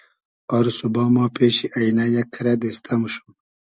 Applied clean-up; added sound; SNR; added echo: none; none; none; none.